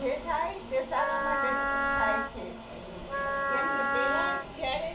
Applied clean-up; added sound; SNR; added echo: none; Wind instrument, woodwind instrument; -3 dB; reverberation time 0.3 s.